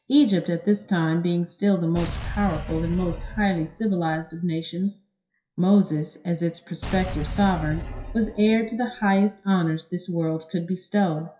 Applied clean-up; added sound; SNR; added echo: classical method WPE with log-MMSE.